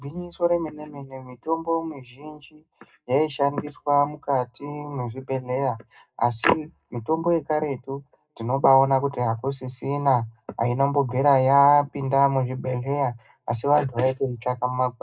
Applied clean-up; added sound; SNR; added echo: none; none; none; reverberation time 0.2 s.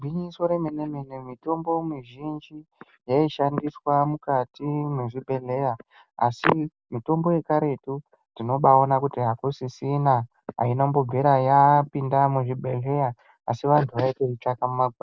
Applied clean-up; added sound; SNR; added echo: none; none; none; none.